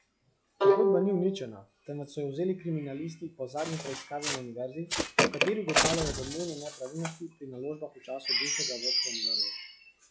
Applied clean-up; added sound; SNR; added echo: classical method log-MMSE.